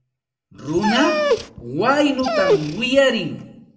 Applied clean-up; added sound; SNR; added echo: none; Dog; 2 dB; reverberation time 0.4 s.